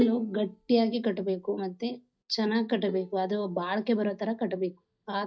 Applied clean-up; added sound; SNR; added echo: neural mask model DeepFilterNet 3.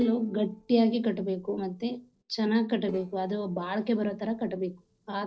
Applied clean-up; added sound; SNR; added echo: neural separator model SepFormer DNS4.